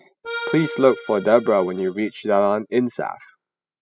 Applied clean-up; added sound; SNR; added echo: classical method spectral subtraction.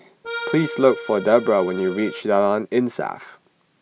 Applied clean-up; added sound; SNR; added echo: none; Accordion; 11 dB; none.